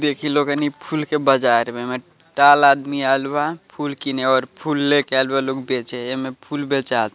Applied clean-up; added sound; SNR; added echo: none; none; none; none.